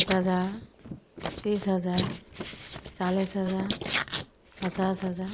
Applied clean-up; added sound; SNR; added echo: neural mask model Resemble Enhance denoiser.